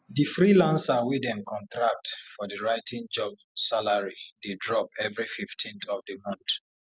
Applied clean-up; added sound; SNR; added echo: none; none; none; none.